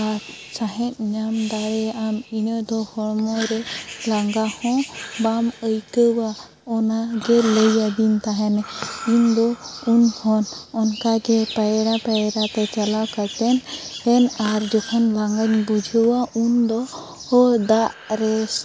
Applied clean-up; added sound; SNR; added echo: none; Breathing; 18 dB; none.